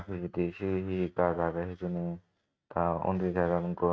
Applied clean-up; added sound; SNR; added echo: neural mask model RNNoise.